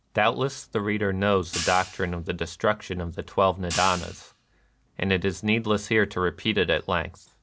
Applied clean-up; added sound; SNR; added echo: none; Hi-hat; 12 dB; none.